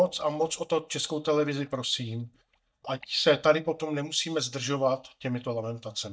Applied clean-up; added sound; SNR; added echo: neural mask model DeepFilterNet 3.